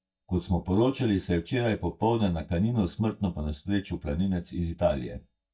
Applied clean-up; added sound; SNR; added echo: neural mask model DeepFilterNet 3.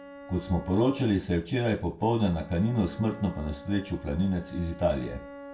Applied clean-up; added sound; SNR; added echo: none; Bowed string instrument; 17 dB; reverberation time 0.2 s.